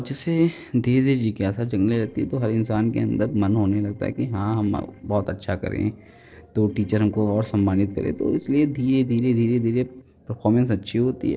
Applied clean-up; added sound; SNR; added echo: neural separator model SepFormer DNS4.